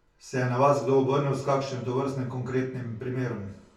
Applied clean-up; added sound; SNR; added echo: none; none; none; reverberation time 0.2 s.